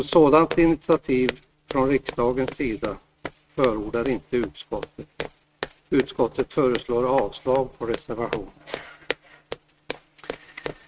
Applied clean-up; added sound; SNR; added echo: neural mask model RNNoise.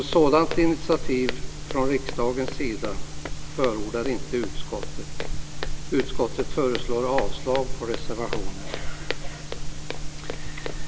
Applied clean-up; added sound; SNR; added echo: none; Walk, footsteps; 1 dB; none.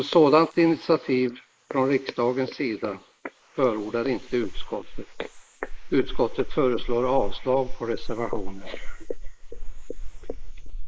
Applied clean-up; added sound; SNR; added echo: neural mask model Resemble Enhance denoiser.